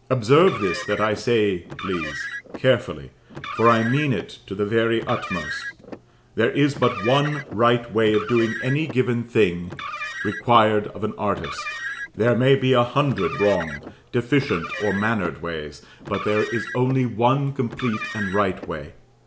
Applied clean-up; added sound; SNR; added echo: none; Car; 12 dB; none.